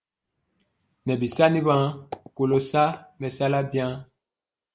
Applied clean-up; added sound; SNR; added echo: neural mask model Resemble Enhance denoiser.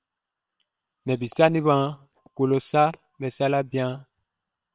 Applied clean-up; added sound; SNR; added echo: neural separator model SepFormer WHAM!.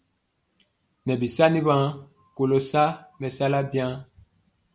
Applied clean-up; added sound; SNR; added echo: none; none; none; none.